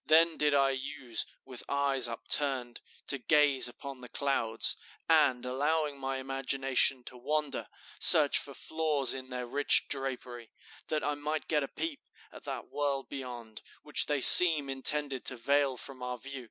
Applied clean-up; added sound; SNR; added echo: none; none; none; none.